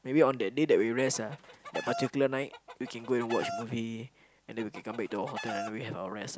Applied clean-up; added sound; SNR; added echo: none; Chicken, rooster; 10 dB; none.